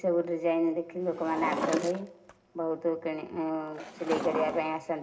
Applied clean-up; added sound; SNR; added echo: none; Drawer open or close; 8 dB; reverberation time 0.2 s.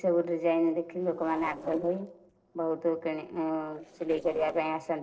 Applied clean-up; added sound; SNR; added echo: neural separator model SepFormer DNS4.